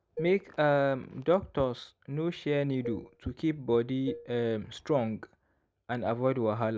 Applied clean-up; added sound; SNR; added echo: none; Dishes, pots, and pans; 14 dB; none.